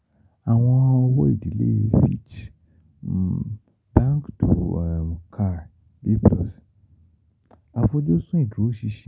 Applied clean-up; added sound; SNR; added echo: none; none; none; none.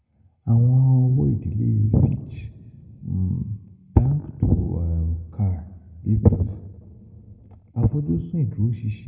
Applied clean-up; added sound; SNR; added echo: none; none; none; reverberation time 1.3 s.